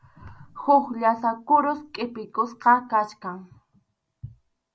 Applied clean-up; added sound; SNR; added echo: none; none; none; none.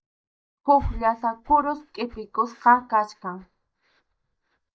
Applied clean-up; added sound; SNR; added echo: neural mask model DeepFilterNet 3.